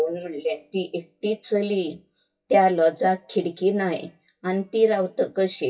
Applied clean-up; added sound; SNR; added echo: classical method WPE with log-MMSE.